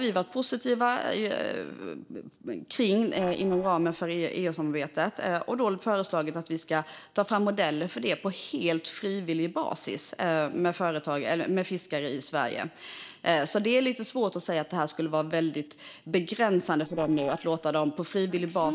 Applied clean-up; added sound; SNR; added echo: neural separator model SepFormer DNS4.